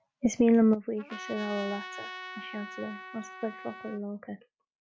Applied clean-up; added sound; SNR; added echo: none; Trumpet; 13 dB; none.